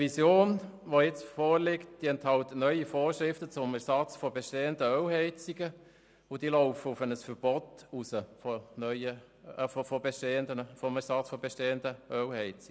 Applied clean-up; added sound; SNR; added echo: none; none; none; none.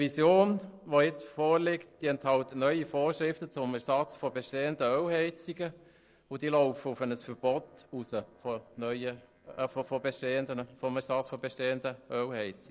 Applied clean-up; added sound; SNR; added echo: neural separator model SepFormer DNS4.